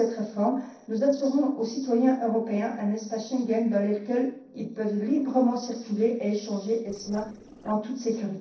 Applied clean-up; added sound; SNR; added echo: neural separator model SepFormer DNS4.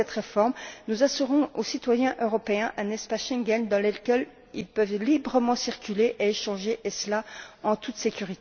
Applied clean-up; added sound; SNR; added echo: none; none; none; none.